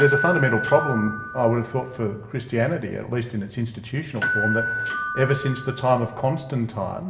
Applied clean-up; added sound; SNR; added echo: none; Door / Bell; 6 dB; reverberation time 0.8 s.